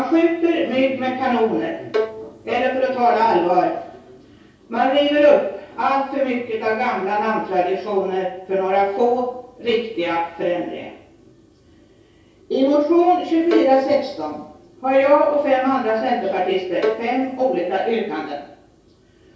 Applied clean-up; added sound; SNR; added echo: none; Bowed string instrument; 8 dB; reverberation time 0.6 s.